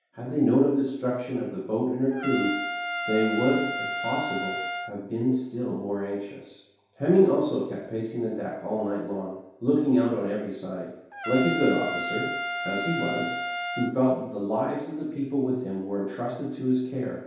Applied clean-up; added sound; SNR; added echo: none; Trumpet; 5 dB; reverberation time 0.8 s.